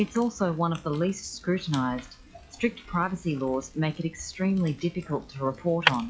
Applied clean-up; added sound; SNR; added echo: classical method log-MMSE.